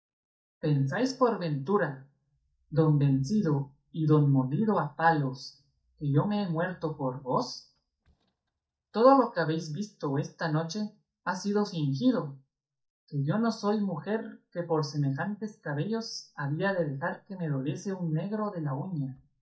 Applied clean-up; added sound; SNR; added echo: neural mask model DeepFilterNet 3.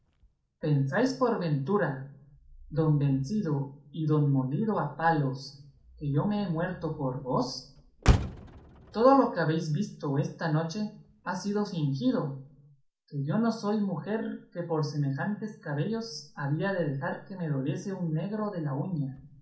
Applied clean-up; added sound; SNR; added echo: none; Motor vehicle (road); 11 dB; reverberation time 0.4 s.